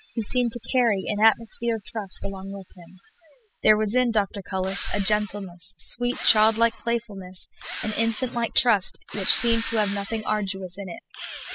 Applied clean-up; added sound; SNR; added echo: classical method spectral subtraction.